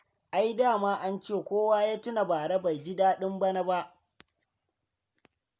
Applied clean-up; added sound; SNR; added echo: none; none; none; none.